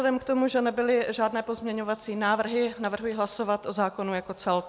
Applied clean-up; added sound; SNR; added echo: none; none; none; none.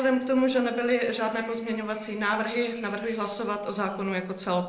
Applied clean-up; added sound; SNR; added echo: neural separator model SepFormer DNS4.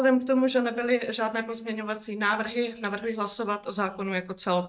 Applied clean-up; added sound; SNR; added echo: neural mask model DeepFilterNet 3.